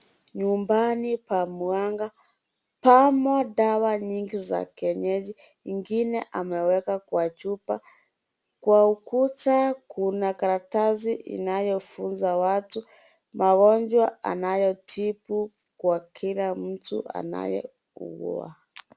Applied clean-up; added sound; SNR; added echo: none; none; none; none.